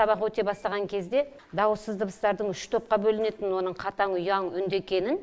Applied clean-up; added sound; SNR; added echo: none; none; none; none.